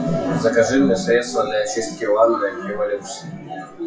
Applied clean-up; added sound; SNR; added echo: classical method WPE with log-MMSE.